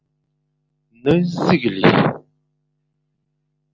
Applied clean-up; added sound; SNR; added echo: none; none; none; none.